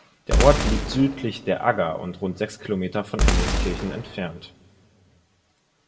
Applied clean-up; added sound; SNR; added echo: none; Boom; -1 dB; reverberation time 1.9 s.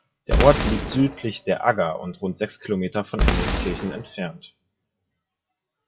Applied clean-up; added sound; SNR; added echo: classical method WPE with log-MMSE.